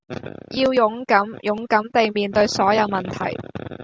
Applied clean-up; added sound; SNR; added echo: none; none; none; none.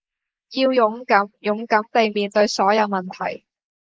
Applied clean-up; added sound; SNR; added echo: neural mask model Resemble Enhance denoiser.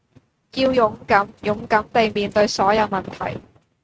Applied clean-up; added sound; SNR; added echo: neural mask model RNNoise.